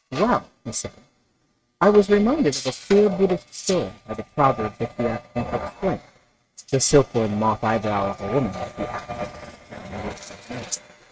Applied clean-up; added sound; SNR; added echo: neural mask model RNNoise.